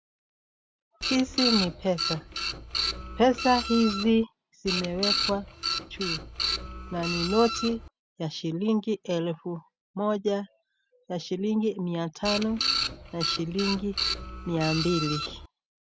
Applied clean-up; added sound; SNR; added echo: none; Printer; 3 dB; none.